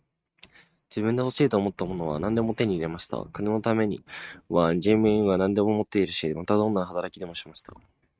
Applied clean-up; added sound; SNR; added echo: neural mask model RNNoise.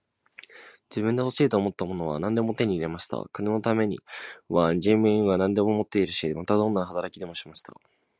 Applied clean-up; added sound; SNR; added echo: none; none; none; none.